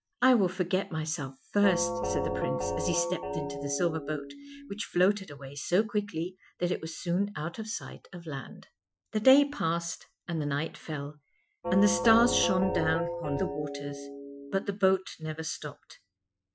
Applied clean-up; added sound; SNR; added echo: classical method Wiener filter.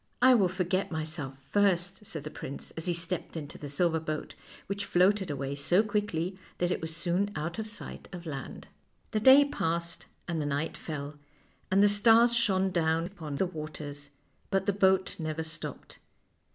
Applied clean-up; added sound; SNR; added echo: none; none; none; none.